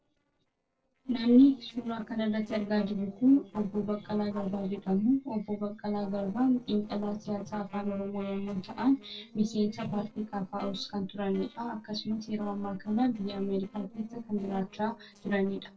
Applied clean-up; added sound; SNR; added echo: neural separator model SepFormer DNS4.